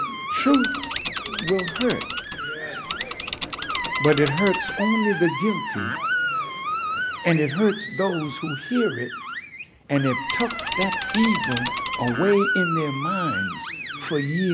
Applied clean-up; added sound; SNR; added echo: none; Screech + Mechanisms / Bicycle; 1 dB; none.